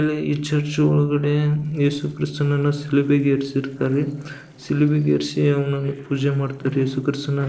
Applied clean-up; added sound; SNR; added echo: neural separator model SepFormer DNS4.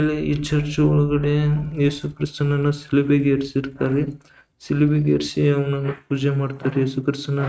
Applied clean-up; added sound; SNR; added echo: neural mask model RNNoise.